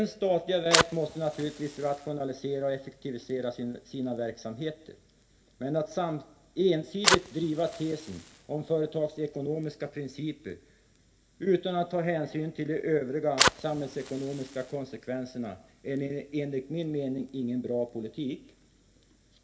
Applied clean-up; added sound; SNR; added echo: none; Fire; 5 dB; reverberation time 0.7 s.